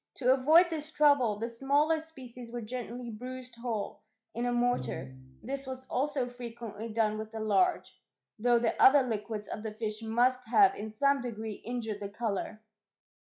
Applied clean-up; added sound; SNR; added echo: classical method log-MMSE.